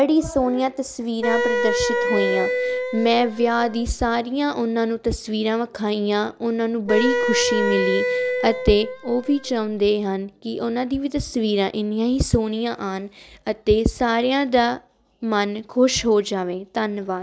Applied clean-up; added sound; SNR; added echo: none; Wind instrument, woodwind instrument; 2 dB; none.